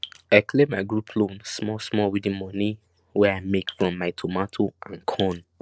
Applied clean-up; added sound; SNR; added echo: neural separator model SepFormer DNS4.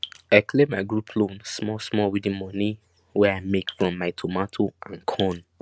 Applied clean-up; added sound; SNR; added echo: none; Drip; 14 dB; none.